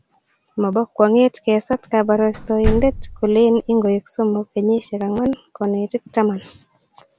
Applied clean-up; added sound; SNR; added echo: none; Slam; 6 dB; none.